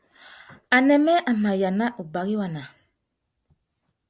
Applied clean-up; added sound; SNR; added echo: none; none; none; none.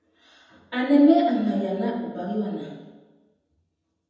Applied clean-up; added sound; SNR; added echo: none; none; none; reverberation time 1.1 s.